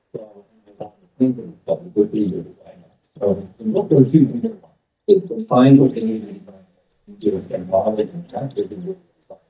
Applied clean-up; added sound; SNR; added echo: neural mask model DeepFilterNet 3.